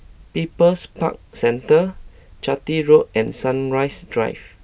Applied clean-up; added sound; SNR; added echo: none; none; none; none.